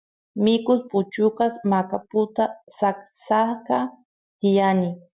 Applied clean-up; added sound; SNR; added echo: none; none; none; none.